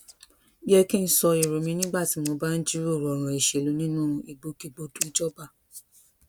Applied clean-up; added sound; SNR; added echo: none; Scissors; 15 dB; none.